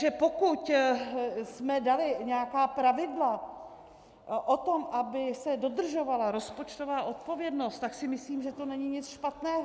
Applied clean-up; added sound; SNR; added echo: none; none; none; none.